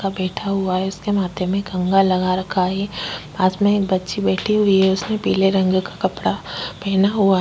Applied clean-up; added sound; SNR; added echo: none; none; none; none.